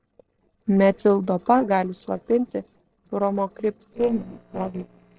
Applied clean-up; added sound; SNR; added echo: neural separator model SepFormer DNS4.